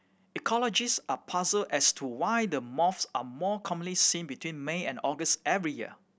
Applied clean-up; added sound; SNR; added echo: none; none; none; none.